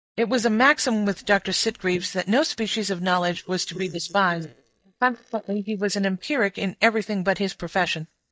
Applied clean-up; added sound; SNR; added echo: neural mask model DeepFilterNet 3.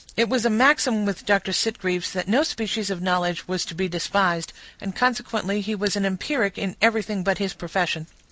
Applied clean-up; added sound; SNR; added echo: none; none; none; none.